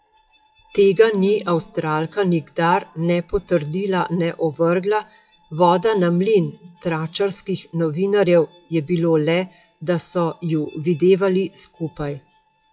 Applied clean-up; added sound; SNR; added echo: classical method WPE with log-MMSE.